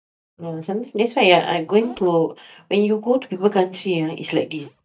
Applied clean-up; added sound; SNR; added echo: neural mask model DeepFilterNet 3.